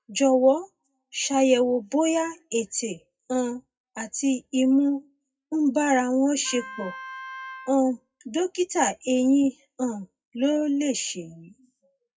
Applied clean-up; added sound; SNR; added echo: classical method WPE with log-MMSE.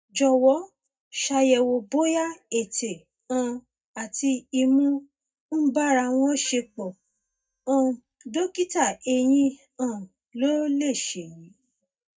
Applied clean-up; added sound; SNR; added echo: neural mask model DeepFilterNet 3.